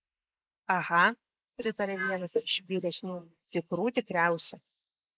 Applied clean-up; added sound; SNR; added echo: neural mask model Resemble Enhance denoiser.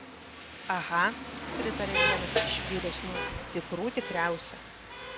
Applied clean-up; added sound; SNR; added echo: none; Snare drum + Rain; 0 dB; none.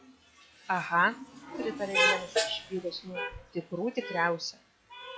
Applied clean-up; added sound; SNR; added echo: classical method log-MMSE.